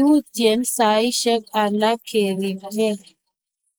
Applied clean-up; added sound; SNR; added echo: neural mask model Resemble Enhance denoiser.